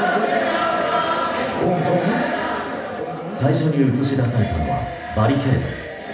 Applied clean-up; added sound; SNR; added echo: none; none; none; reverberation time 0.8 s.